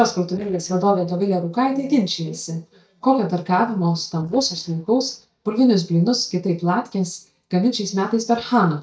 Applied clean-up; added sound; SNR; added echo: neural mask model DeepFilterNet 3.